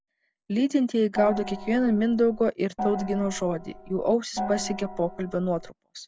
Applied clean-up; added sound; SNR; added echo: none; Gong; 9 dB; none.